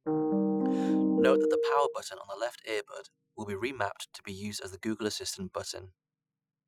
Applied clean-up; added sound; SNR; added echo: classical method Wiener filter.